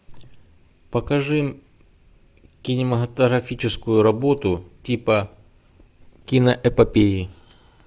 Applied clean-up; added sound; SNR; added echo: none; none; none; none.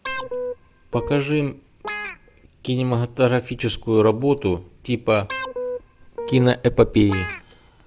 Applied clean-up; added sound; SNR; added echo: none; Guitar; 10 dB; none.